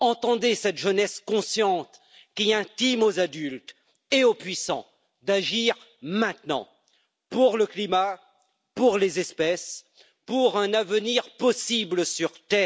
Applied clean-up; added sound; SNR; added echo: none; none; none; none.